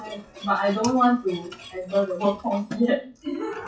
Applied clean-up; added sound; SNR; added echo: classical method WPE with log-MMSE.